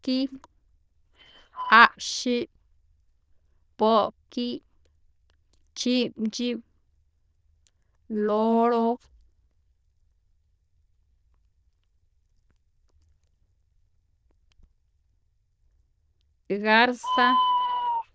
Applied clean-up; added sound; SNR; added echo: neural diffusion model UNIVERSE++.